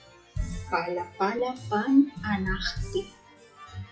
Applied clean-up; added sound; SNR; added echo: classical method WPE with log-MMSE.